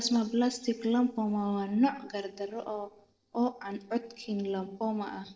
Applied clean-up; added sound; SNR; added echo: neural separator model SepFormer DNS4.